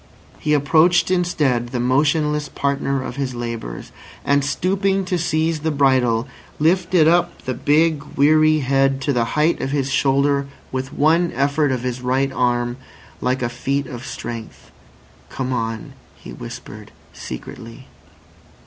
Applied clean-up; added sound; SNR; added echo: none; none; none; none.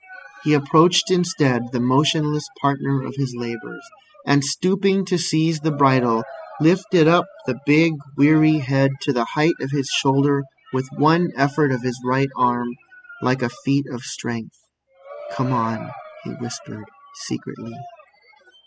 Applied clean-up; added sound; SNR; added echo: classical method spectral subtraction.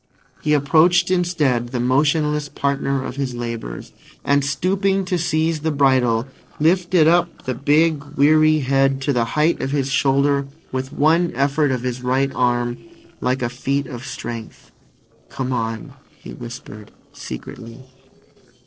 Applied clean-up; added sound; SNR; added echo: neural separator model SepFormer DNS4.